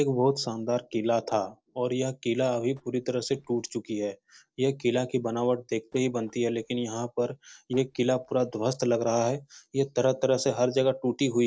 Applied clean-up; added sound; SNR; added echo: neural separator model SepFormer DNS4.